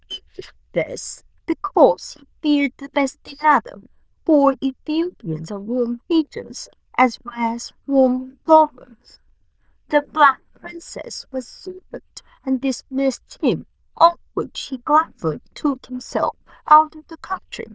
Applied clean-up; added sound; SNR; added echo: neural diffusion model UNIVERSE++.